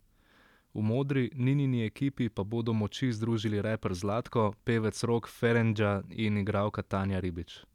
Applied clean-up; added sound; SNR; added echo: none; none; none; none.